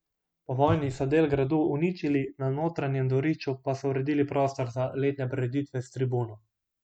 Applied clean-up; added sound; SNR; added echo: none; none; none; none.